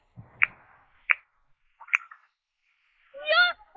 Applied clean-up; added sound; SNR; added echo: neural mask model Resemble Enhance denoiser.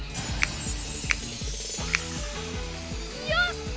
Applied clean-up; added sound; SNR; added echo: none; Finger snapping; 1 dB; none.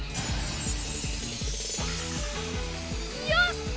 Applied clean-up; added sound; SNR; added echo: none; none; none; none.